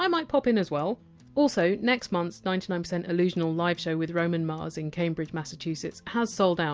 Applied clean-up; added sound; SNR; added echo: none; none; none; none.